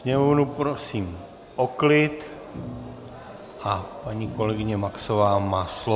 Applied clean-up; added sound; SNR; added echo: none; Thump, thud; 14 dB; none.